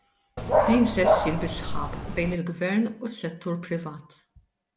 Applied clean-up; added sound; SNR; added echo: none; Dog; -3 dB; none.